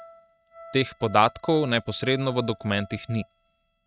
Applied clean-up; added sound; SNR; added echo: neural mask model RNNoise.